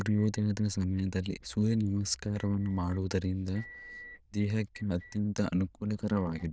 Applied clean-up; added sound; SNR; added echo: neural diffusion model UNIVERSE++.